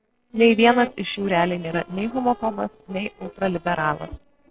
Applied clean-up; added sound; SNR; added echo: neural separator model SepFormer DNS4.